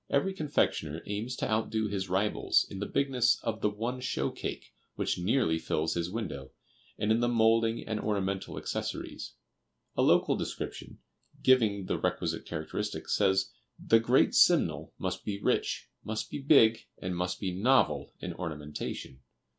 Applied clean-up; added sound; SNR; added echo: none; none; none; none.